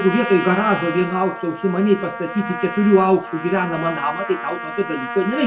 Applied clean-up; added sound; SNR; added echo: none; Trumpet; 9 dB; reverberation time 0.2 s.